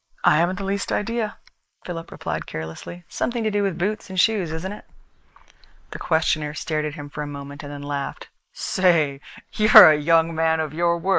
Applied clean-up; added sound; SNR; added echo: neural mask model Resemble Enhance denoiser.